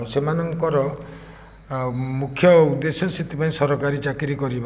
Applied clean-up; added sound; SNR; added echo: none; none; none; none.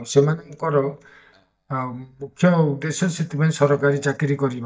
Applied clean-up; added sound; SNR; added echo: neural mask model DeepFilterNet 3.